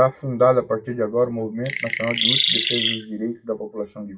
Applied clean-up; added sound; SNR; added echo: classical method WPE with log-MMSE.